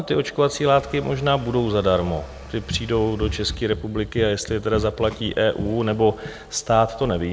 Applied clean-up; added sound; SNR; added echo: none; Engine + Run; 12 dB; none.